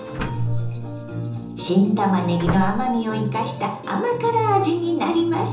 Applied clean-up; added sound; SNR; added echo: none; Slam; 9 dB; reverberation time 0.6 s.